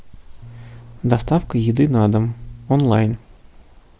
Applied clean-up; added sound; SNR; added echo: none; Bass guitar; 19 dB; none.